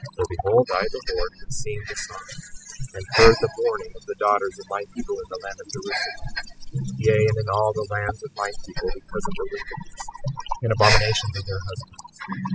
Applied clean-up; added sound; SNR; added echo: classical method spectral subtraction.